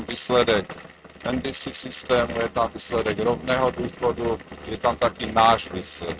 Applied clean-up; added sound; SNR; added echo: neural mask model RNNoise.